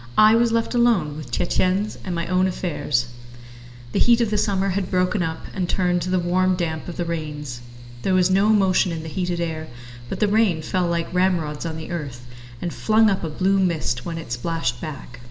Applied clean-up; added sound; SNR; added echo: none; Mechanical fan; 17 dB; reverberation time 2.4 s.